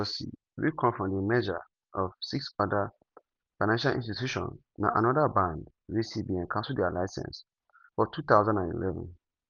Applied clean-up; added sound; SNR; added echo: none; none; none; none.